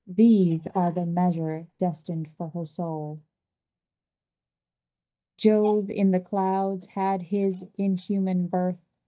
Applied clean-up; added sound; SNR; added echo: neural mask model DeepFilterNet 3.